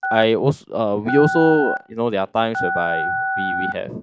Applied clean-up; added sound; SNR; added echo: classical method log-MMSE.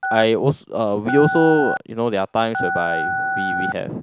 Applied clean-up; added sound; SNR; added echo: none; Telephone; 5 dB; none.